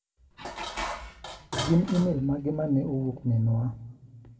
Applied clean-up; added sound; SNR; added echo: none; Dishes, pots, and pans; 10 dB; reverberation time 1.1 s.